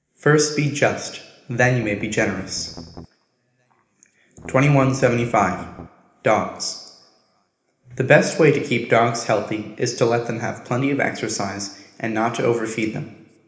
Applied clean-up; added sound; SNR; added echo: none; Strum; 17 dB; reverberation time 1.0 s.